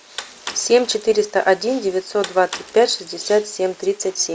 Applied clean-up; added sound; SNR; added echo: none; Bicycle; 18 dB; none.